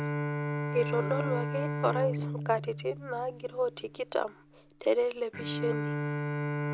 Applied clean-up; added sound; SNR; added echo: none; Bowed string instrument; 1 dB; none.